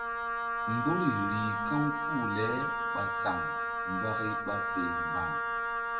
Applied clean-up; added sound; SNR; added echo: none; Wind instrument, woodwind instrument; -3 dB; reverberation time 1.3 s.